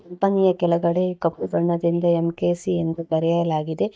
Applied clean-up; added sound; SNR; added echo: neural mask model DeepFilterNet 3.